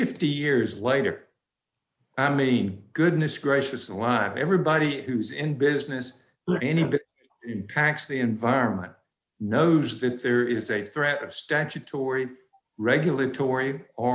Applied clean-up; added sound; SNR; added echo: none; none; none; none.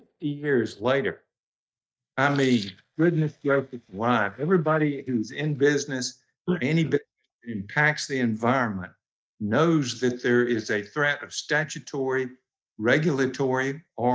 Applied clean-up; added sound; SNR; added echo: neural mask model DeepFilterNet 3.